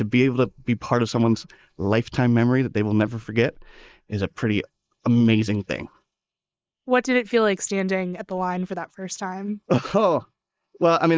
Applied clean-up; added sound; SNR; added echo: neural mask model Resemble Enhance denoiser.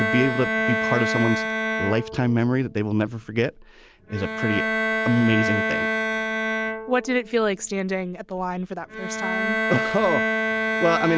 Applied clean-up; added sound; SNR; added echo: none; Bowed string instrument; 1 dB; none.